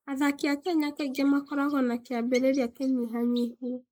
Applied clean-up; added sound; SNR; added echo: neural mask model Resemble Enhance denoiser.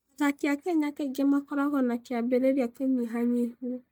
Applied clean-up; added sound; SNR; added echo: neural mask model DeepFilterNet 3.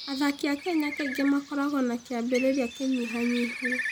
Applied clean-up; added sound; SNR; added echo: none; Bird; 9 dB; none.